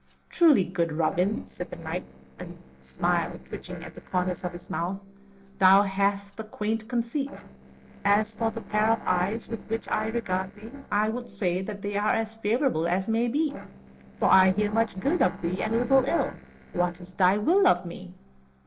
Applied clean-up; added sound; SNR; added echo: neural separator model SepFormer DNS4.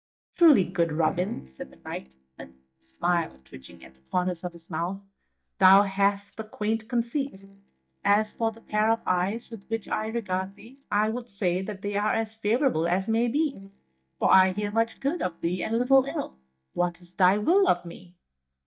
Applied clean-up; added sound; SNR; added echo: neural mask model DeepFilterNet 3.